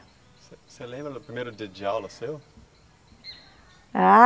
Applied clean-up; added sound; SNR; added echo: none; none; none; none.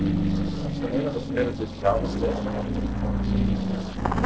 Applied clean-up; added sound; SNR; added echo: neural separator model SepFormer DNS4.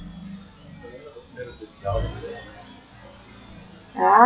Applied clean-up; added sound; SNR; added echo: classical method WPE with log-MMSE.